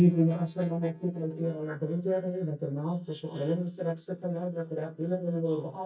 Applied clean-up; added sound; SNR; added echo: neural mask model DeepFilterNet 3.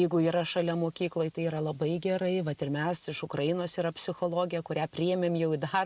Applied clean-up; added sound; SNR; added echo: none; none; none; none.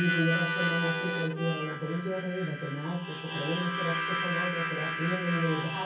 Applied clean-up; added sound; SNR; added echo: none; Harmonica; 2 dB; reverberation time 0.6 s.